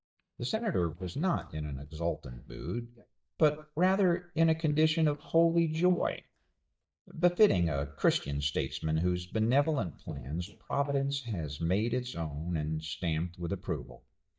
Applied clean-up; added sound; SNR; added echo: neural mask model DeepFilterNet 3.